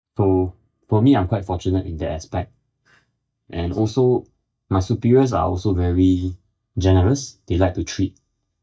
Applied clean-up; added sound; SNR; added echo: neural mask model DeepFilterNet 3.